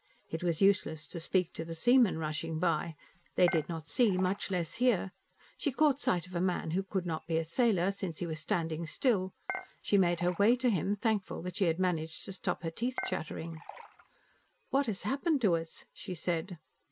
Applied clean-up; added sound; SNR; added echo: none; Dishes, pots, and pans / Chink, clink; 13 dB; none.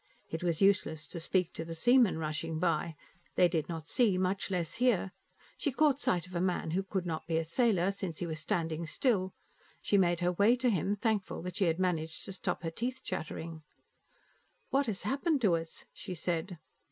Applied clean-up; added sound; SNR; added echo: none; none; none; none.